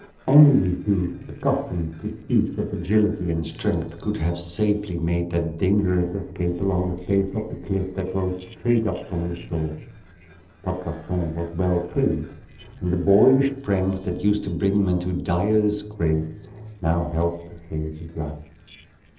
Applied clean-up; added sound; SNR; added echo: neural separator model SepFormer DNS4.